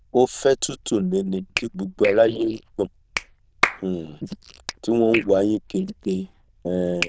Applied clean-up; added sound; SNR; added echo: neural diffusion model UNIVERSE++.